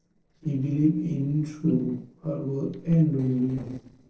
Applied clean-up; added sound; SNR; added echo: neural separator model SepFormer DNS4.